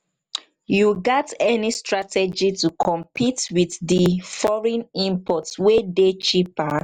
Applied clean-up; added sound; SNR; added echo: none; none; none; none.